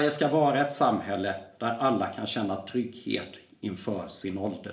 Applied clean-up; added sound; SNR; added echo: none; none; none; reverberation time 0.5 s.